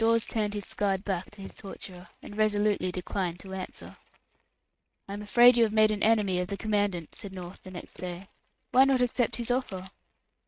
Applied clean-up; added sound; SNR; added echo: neural mask model RNNoise.